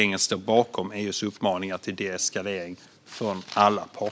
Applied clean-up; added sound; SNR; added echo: none; none; none; none.